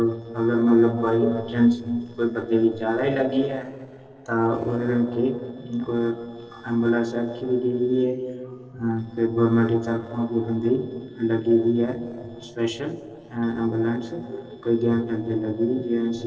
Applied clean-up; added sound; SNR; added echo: neural separator model SepFormer DNS4.